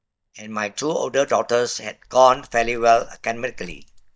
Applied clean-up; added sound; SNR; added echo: neural mask model DeepFilterNet 3.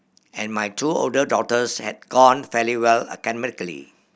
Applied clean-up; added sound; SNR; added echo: none; none; none; none.